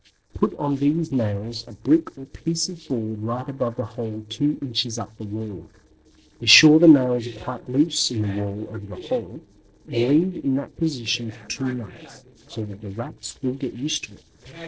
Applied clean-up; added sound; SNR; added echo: neural separator model SepFormer DNS4.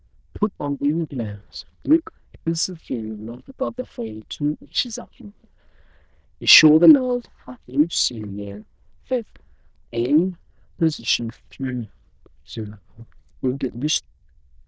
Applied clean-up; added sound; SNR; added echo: neural diffusion model UNIVERSE++.